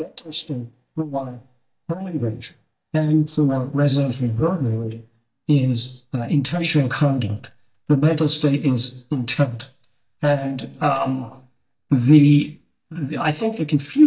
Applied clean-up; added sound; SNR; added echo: neural mask model DeepFilterNet 3.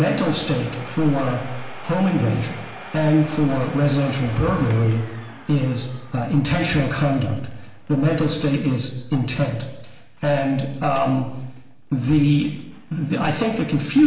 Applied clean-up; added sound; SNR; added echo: none; Domestic sounds, home sounds; 20 dB; reverberation time 0.9 s.